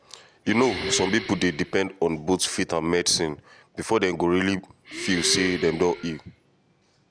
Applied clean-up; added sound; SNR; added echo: none; Breathing; 10 dB; none.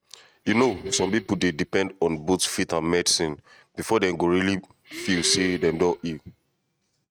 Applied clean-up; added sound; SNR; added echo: neural mask model RNNoise.